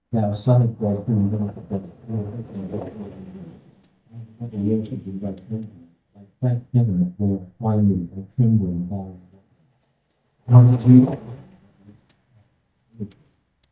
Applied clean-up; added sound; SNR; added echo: neural mask model DeepFilterNet 3.